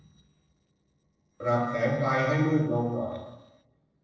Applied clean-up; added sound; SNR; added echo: neural separator model SepFormer DNS4.